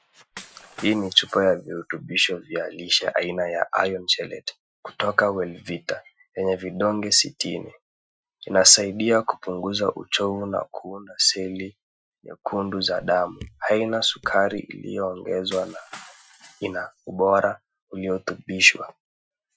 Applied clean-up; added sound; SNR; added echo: classical method Wiener filter.